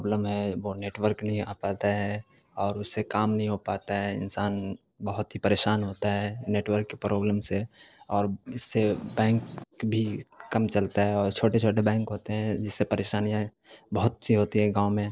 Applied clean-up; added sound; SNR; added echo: neural separator model SepFormer DNS4.